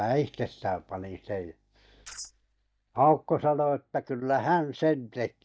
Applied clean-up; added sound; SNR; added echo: neural mask model DeepFilterNet 3.